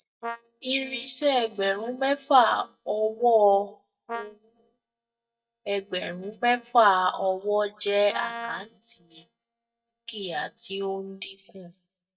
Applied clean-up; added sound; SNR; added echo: neural mask model DeepFilterNet 3.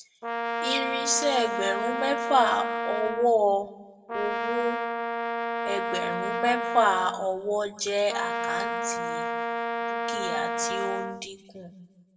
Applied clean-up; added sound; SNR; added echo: none; Brass instrument; 2 dB; reverberation time 0.8 s.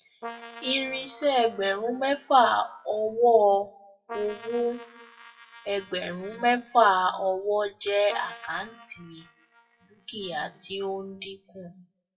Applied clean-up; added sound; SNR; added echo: classical method WPE with log-MMSE.